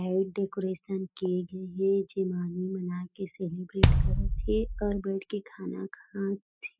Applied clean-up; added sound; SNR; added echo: classical method spectral subtraction.